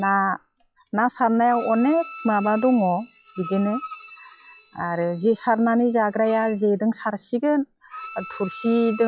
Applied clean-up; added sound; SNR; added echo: classical method log-MMSE.